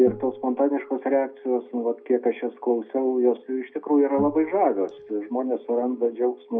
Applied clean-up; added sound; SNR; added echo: none; Acoustic guitar; 18 dB; reverberation time 0.3 s.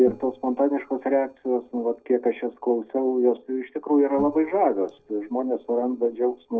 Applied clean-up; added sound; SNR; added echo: neural separator model SepFormer DNS4.